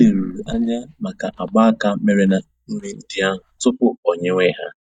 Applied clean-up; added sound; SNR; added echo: neural mask model DeepFilterNet 3.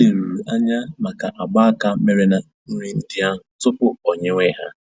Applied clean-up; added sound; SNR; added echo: none; none; none; none.